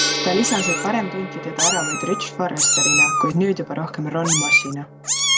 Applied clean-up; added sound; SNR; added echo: none; Gong + Meow; -3 dB; none.